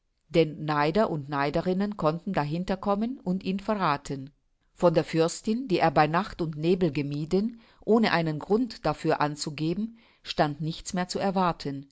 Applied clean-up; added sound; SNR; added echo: none; none; none; none.